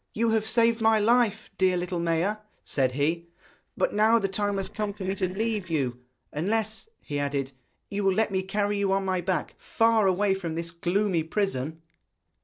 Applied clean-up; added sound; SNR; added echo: neural separator model SepFormer DNS4.